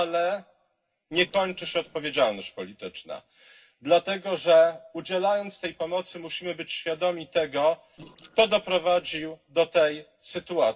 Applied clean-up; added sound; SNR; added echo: neural separator model SepFormer DNS4.